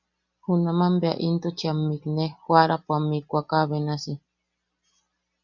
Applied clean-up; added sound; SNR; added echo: none; none; none; none.